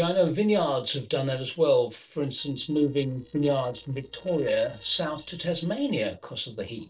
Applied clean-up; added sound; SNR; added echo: neural separator model SepFormer DNS4.